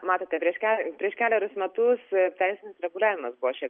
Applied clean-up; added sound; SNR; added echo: none; none; none; none.